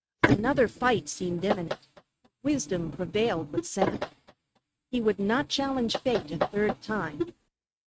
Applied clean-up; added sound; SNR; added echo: neural mask model RNNoise.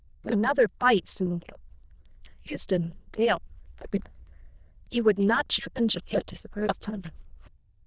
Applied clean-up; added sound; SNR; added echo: neural diffusion model UNIVERSE++.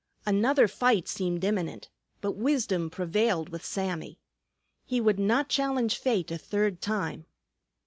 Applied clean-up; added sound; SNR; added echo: none; none; none; none.